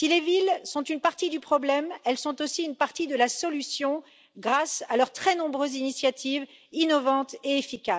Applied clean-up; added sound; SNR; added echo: none; none; none; none.